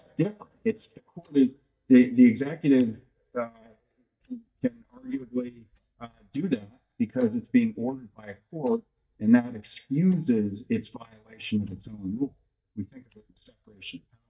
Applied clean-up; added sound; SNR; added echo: neural mask model DeepFilterNet 3.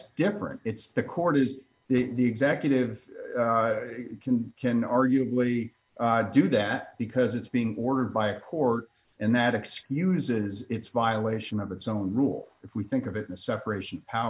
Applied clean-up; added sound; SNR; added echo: none; none; none; none.